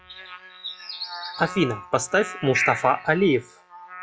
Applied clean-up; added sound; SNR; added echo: classical method log-MMSE.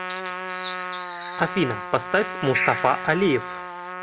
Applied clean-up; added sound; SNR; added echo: none; Trumpet + Bird; 5 dB; none.